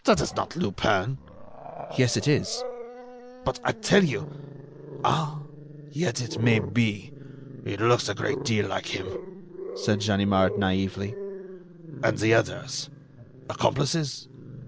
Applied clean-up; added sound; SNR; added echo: none; Growling; 11 dB; none.